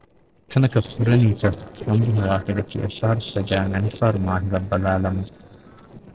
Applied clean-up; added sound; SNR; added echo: neural separator model SepFormer DNS4.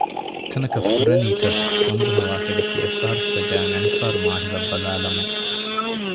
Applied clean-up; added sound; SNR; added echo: none; Idling / Sawing / Accelerating, revving, vroom; -5 dB; none.